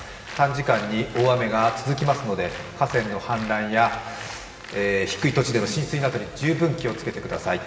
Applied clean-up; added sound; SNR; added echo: none; Applause; 16 dB; reverberation time 1.7 s.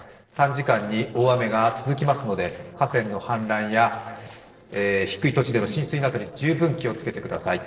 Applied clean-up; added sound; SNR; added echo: neural separator model SepFormer DNS4.